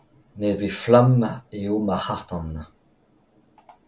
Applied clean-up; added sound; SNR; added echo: none; none; none; none.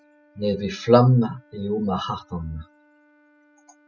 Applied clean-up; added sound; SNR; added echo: classical method spectral subtraction.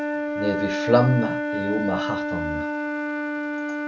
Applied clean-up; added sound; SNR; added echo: none; Wind instrument, woodwind instrument; 1 dB; none.